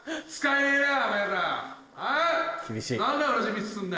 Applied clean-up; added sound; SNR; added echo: neural separator model SepFormer DNS4.